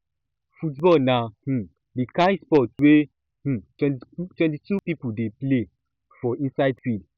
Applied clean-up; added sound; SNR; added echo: none; none; none; none.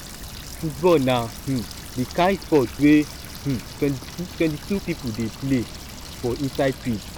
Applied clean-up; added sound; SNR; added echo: none; Water tap, faucet + Water; 13 dB; none.